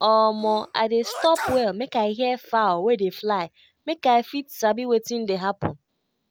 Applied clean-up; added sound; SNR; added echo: none; Sneeze; 13 dB; none.